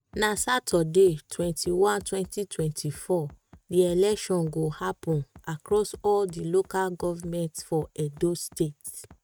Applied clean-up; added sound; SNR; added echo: neural mask model RNNoise.